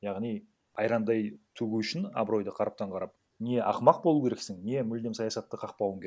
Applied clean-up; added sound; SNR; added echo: none; none; none; none.